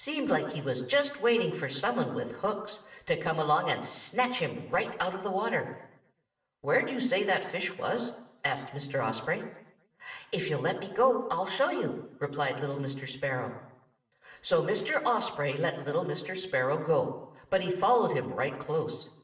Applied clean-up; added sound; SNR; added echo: none; none; none; reverberation time 0.8 s.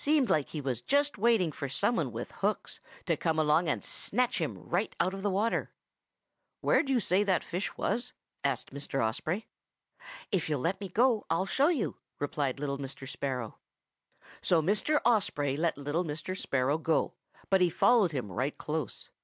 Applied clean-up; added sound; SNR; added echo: none; none; none; none.